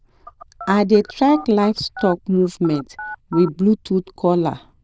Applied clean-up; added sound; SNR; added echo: neural diffusion model UNIVERSE++.